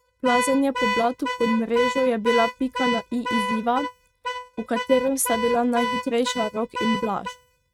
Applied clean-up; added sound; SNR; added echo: neural mask model RNNoise.